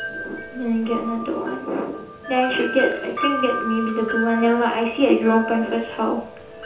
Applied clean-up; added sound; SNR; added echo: none; Wind chime; 8 dB; reverberation time 0.6 s.